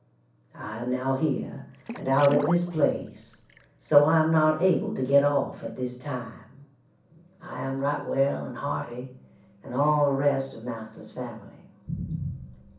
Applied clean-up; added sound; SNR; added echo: none; Water / Splash, splatter; 11 dB; reverberation time 0.6 s.